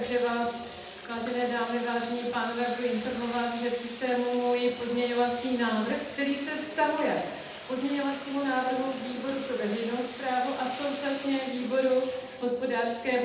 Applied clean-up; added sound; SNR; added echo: none; Bathtub (filling or washing); 11 dB; reverberation time 0.8 s.